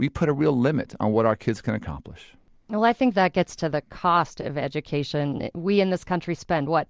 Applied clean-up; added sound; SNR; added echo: none; none; none; none.